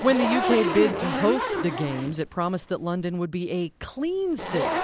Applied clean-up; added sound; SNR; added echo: none; Zipper (clothing); 4 dB; none.